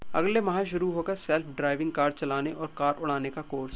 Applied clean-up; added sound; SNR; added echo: none; none; none; none.